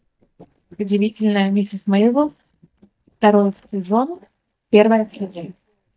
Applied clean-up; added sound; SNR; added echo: neural mask model DeepFilterNet 3.